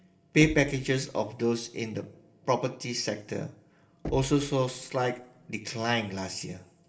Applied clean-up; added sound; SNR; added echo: none; Knock; 14 dB; reverberation time 0.4 s.